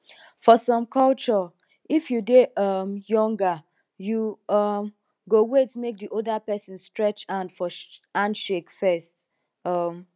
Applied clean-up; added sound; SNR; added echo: none; none; none; none.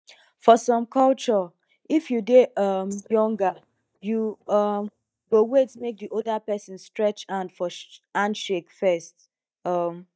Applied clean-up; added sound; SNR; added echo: neural mask model DeepFilterNet 3.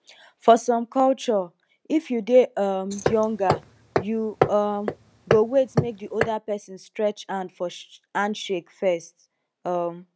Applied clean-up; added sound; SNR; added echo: none; Hammer; 3 dB; none.